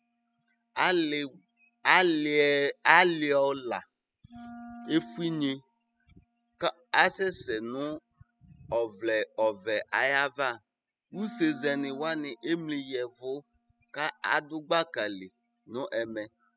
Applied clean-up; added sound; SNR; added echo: classical method spectral subtraction.